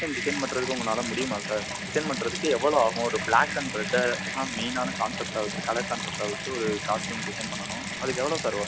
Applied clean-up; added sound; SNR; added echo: none; Bathtub (filling or washing) / Water tap, faucet; 4 dB; none.